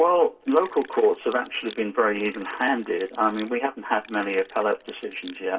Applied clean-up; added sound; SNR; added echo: none; Sink (filling or washing); 20 dB; reverberation time 0.2 s.